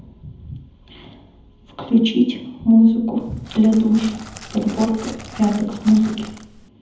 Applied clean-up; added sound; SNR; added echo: none; Crackle; 18 dB; reverberation time 0.8 s.